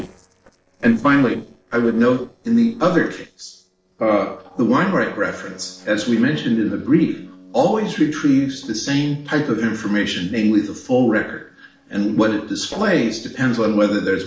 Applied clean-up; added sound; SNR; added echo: neural separator model SepFormer DNS4.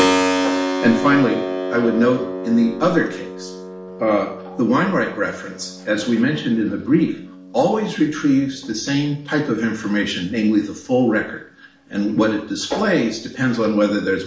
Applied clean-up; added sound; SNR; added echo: none; Keyboard (musical); 8 dB; reverberation time 0.5 s.